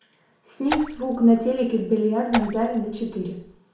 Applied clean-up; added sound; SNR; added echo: none; Raindrop / Splash, splatter; 11 dB; reverberation time 0.6 s.